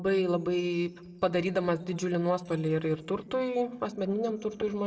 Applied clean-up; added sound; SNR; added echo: neural separator model SepFormer DNS4.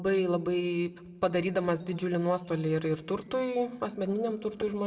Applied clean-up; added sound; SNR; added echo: none; Wind chime; 12 dB; reverberation time 0.9 s.